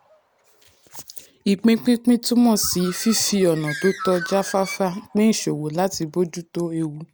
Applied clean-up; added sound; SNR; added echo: none; Bird; 17 dB; none.